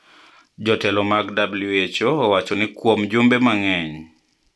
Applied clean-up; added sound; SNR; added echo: none; none; none; none.